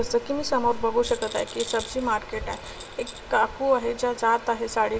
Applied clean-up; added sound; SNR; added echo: none; Rattle; 16 dB; reverberation time 1.0 s.